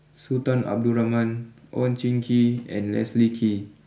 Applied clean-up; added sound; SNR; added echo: none; none; none; none.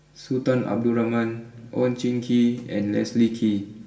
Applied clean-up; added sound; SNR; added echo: none; none; none; reverberation time 1.2 s.